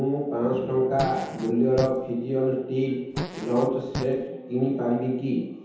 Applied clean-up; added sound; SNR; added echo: none; Fart; 9 dB; reverberation time 0.9 s.